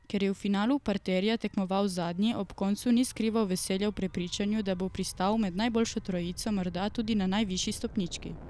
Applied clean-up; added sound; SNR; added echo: none; Gull, seagull / Waves, surf / Siren; 18 dB; none.